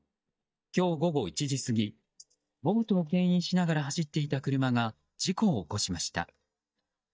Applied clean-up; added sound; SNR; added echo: neural mask model DeepFilterNet 3.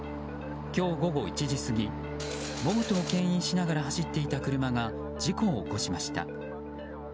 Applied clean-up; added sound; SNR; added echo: none; Mechanisms; 10 dB; none.